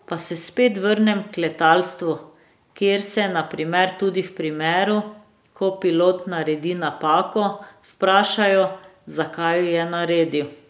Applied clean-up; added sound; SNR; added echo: none; none; none; none.